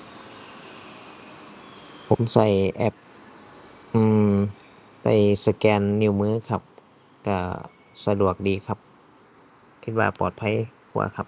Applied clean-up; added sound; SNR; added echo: none; none; none; none.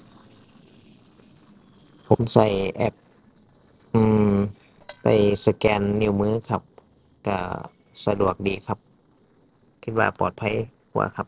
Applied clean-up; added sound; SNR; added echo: neural separator model SepFormer DNS4.